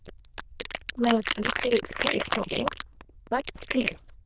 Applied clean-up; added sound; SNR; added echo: neural diffusion model UNIVERSE++.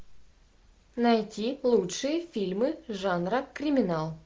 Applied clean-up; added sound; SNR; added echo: none; none; none; none.